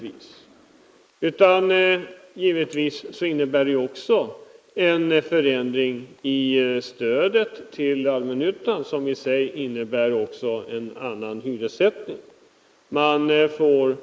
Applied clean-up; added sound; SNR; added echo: neural mask model Resemble Enhance denoiser.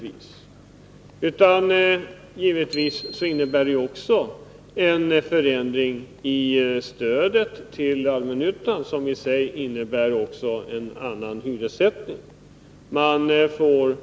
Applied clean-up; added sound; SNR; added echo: none; Bicycle bell; 18 dB; none.